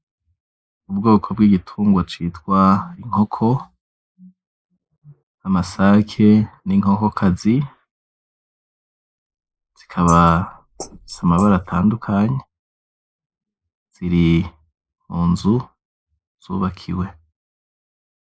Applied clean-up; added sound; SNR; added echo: neural mask model Resemble Enhance denoiser.